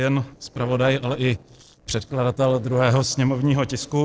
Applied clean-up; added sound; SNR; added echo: neural separator model SepFormer DNS4.